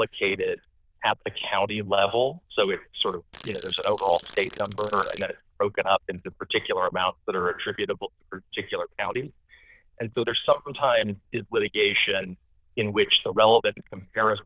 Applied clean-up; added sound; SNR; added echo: neural diffusion model UNIVERSE++.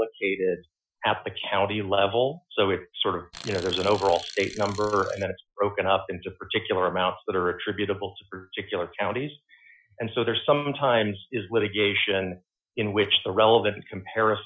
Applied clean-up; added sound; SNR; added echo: classical method Wiener filter.